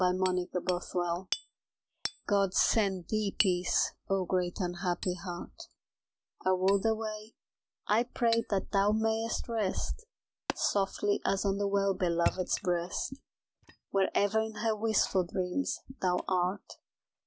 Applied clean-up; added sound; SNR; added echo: none; Hammer; 14 dB; none.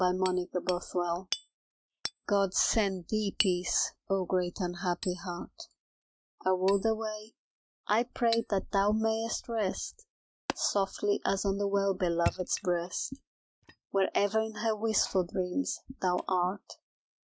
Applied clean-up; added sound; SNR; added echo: neural mask model RNNoise.